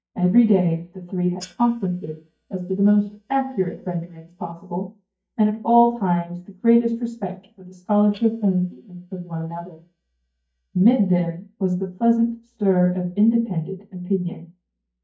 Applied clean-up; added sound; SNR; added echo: neural mask model DeepFilterNet 3.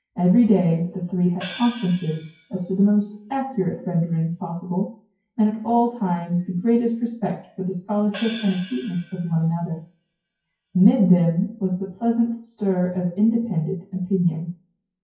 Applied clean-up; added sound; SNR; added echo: classical method WPE with log-MMSE.